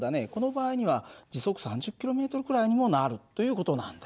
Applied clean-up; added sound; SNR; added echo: none; none; none; none.